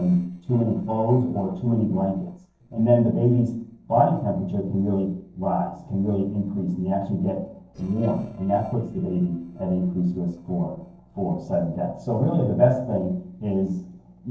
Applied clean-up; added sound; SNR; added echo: neural separator model SepFormer DNS4.